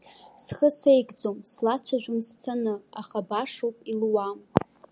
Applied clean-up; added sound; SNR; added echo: none; none; none; none.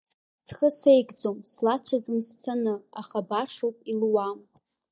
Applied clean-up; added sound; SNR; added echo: neural mask model DeepFilterNet 3.